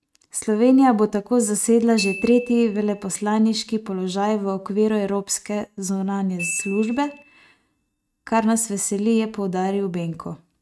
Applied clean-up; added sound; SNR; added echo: neural mask model RNNoise.